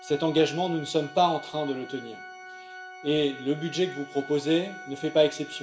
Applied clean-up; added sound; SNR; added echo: none; Organ; 16 dB; reverberation time 0.6 s.